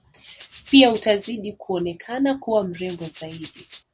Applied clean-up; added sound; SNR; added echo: none; Rattle (instrument); 8 dB; none.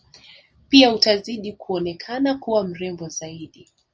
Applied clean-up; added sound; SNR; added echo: none; none; none; none.